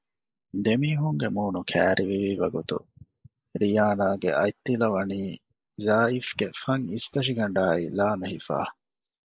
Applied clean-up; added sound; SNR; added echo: neural mask model Resemble Enhance denoiser.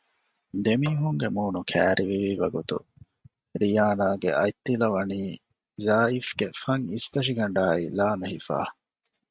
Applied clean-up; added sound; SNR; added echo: neural mask model RNNoise.